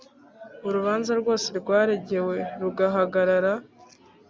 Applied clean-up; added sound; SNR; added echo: none; none; none; none.